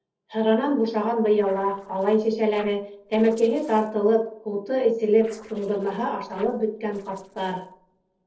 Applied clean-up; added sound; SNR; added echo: neural separator model SepFormer DNS4.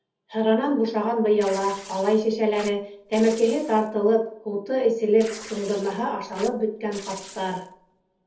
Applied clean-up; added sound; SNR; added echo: none; Tearing; 19 dB; reverberation time 0.7 s.